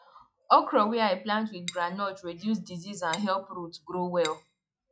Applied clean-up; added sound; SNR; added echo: classical method log-MMSE.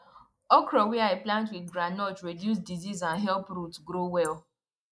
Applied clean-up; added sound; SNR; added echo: neural mask model Resemble Enhance denoiser.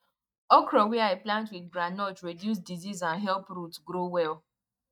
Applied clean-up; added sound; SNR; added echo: neural mask model DeepFilterNet 3.